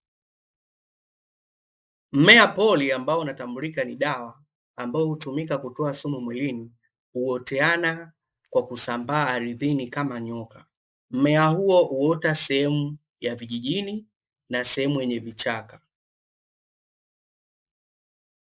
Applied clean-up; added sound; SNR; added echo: neural mask model Resemble Enhance denoiser.